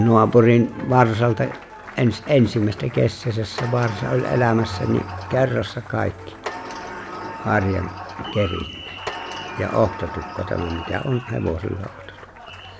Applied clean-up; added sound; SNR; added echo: none; Applause + Sliding door; 13 dB; none.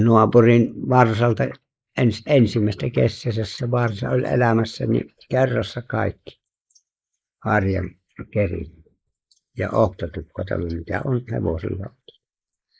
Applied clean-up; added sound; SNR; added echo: neural mask model Resemble Enhance denoiser.